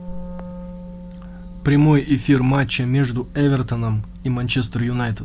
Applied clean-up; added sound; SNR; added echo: none; Wind instrument, woodwind instrument; 18 dB; none.